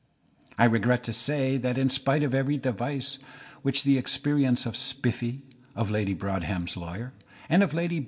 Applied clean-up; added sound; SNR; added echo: none; none; none; reverberation time 0.8 s.